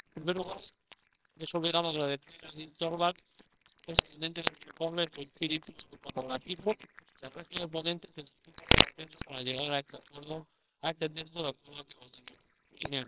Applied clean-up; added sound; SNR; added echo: neural separator model SepFormer WHAMR!.